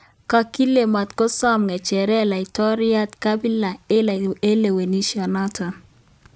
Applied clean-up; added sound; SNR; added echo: none; none; none; none.